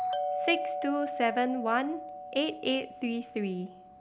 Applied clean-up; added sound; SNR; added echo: none; Doorbell; 5 dB; none.